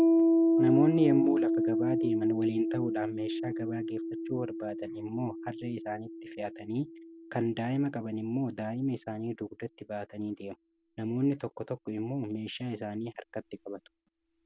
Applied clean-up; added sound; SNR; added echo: none; Piano; -1 dB; none.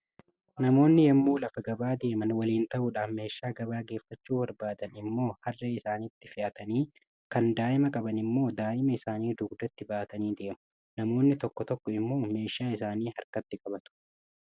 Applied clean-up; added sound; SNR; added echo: none; none; none; none.